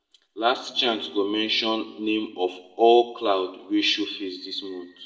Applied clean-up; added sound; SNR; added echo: none; Acoustic guitar / Strum; 20 dB; reverberation time 0.6 s.